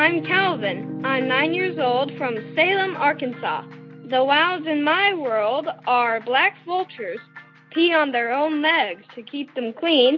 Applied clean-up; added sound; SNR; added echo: none; Piano; 15 dB; none.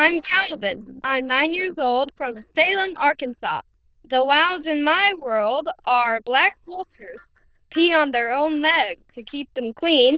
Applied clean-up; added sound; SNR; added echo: neural diffusion model UNIVERSE++.